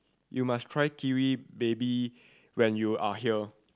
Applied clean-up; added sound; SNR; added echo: none; none; none; none.